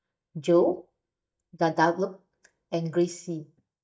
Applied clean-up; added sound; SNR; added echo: neural mask model DeepFilterNet 3.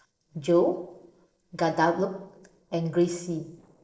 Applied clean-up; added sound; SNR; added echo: neural separator model SepFormer DNS4.